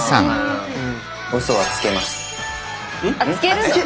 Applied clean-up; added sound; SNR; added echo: none; none; none; none.